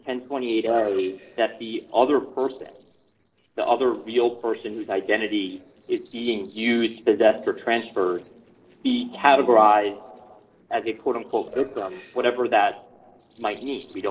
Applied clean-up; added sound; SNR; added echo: neural separator model SepFormer DNS4.